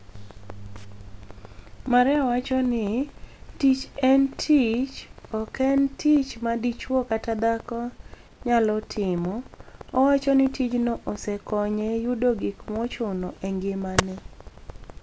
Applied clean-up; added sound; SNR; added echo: none; Crackle; 18 dB; none.